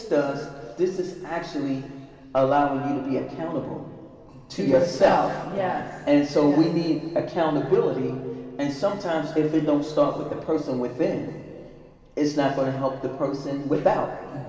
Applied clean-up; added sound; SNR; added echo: none; none; none; reverberation time 2.1 s.